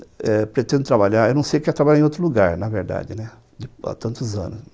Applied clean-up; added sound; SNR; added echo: none; none; none; none.